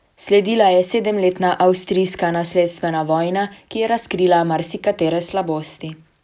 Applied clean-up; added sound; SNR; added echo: none; none; none; none.